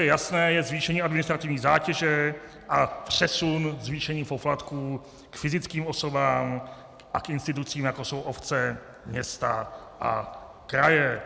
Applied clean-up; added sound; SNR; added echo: none; none; none; none.